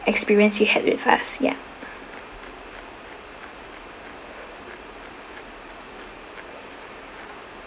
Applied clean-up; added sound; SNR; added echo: none; none; none; none.